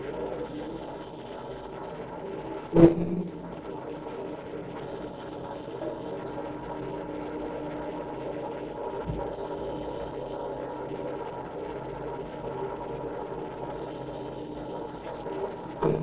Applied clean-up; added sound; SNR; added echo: neural separator model SepFormer DNS4.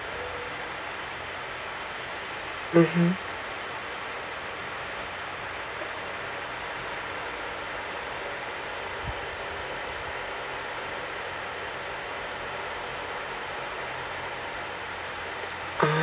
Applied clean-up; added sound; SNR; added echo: none; none; none; none.